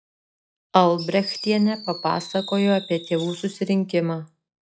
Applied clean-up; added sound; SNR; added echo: classical method log-MMSE.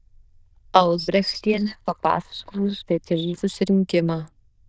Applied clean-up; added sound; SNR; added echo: neural diffusion model UNIVERSE++.